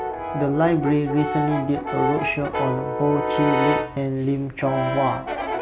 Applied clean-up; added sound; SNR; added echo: none; Brass instrument; 3 dB; none.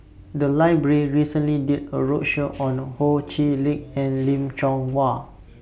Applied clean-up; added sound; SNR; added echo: none; none; none; none.